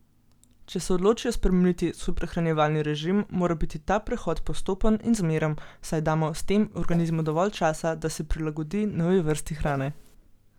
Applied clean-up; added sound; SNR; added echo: none; Whoosh, swoosh, swish; 18 dB; none.